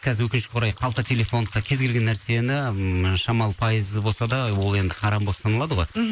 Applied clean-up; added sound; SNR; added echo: neural mask model Resemble Enhance denoiser.